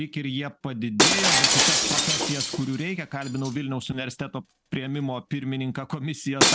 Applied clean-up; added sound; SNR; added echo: none; Shatter; -4 dB; none.